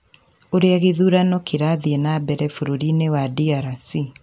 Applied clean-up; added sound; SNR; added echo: none; none; none; none.